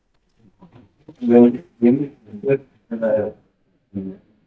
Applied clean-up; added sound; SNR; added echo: neural mask model DeepFilterNet 3.